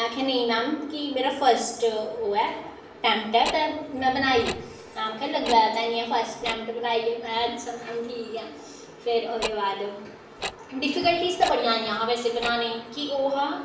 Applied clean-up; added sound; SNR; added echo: none; Tick-tock; 13 dB; reverberation time 0.6 s.